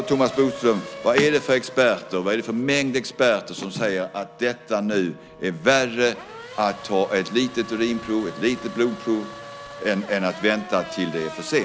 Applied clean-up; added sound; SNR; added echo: none; Race car, auto racing / Accelerating, revving, vroom; 16 dB; none.